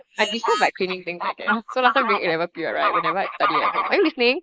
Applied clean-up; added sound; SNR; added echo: neural mask model Resemble Enhance denoiser.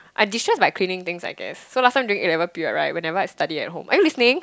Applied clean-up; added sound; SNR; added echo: none; none; none; none.